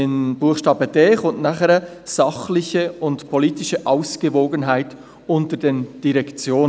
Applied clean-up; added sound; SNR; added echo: none; none; none; none.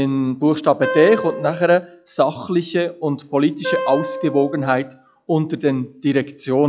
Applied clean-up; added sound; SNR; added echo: classical method log-MMSE.